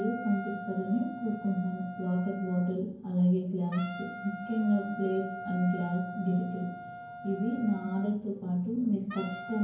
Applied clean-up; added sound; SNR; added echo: none; Wind instrument, woodwind instrument; 12 dB; reverberation time 0.9 s.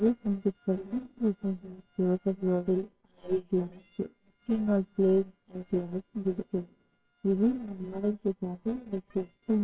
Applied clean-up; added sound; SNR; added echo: neural separator model SepFormer WHAMR!.